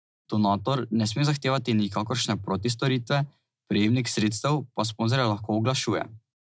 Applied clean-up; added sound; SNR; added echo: none; none; none; none.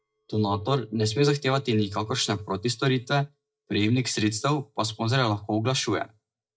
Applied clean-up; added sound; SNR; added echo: neural mask model DeepFilterNet 3.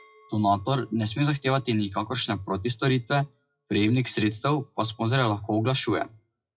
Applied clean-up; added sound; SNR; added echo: classical method WPE with log-MMSE.